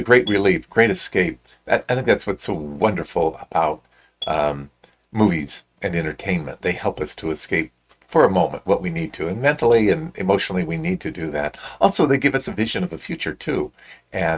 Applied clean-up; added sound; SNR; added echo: neural mask model RNNoise.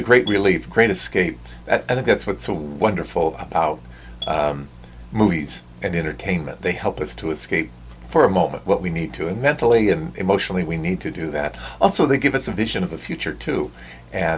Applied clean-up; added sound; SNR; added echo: none; Marimba, xylophone; 20 dB; none.